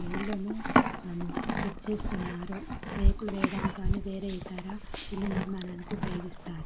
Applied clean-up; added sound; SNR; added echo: none; Livestock, farm animals, working animals; -5 dB; none.